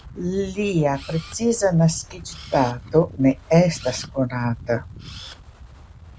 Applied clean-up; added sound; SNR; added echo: none; Camera + Wind; 17 dB; none.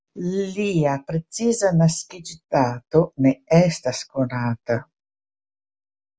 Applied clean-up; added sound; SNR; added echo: none; none; none; none.